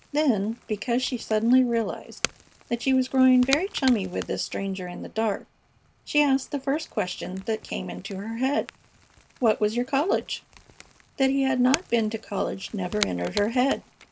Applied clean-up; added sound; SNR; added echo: none; Crack / Crackle; 15 dB; none.